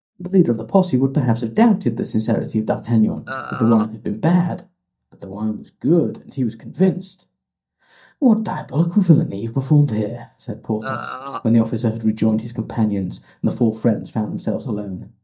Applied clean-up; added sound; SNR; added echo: neural mask model DeepFilterNet 3.